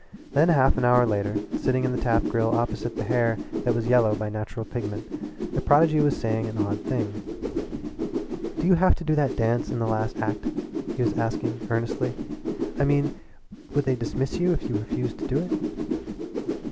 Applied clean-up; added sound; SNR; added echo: none; Whoosh, swoosh, swish; 5 dB; none.